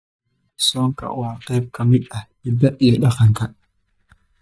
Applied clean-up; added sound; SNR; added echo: neural mask model DeepFilterNet 3.